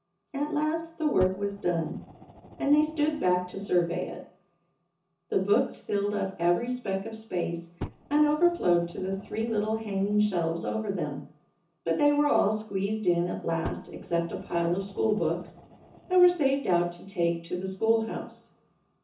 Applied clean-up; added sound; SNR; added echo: none; Fire; 17 dB; reverberation time 0.6 s.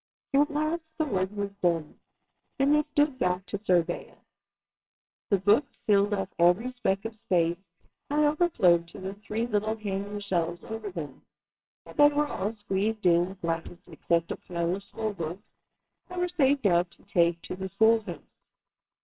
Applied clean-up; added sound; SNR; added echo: neural separator model SepFormer WHAMR!.